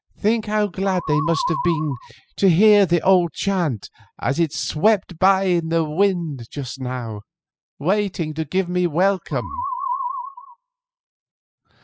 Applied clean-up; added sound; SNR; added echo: classical method spectral subtraction.